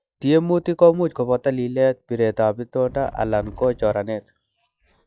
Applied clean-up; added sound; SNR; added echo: classical method log-MMSE.